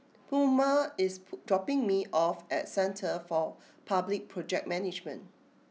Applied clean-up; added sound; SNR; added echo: none; none; none; none.